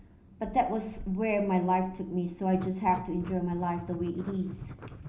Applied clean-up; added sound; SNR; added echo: none; Writing; 14 dB; reverberation time 0.4 s.